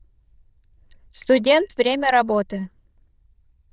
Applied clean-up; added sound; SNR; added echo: neural diffusion model UNIVERSE++.